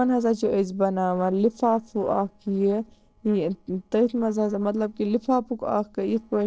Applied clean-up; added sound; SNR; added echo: neural separator model SepFormer DNS4.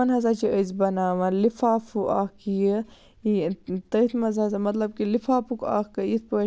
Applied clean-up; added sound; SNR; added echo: none; none; none; none.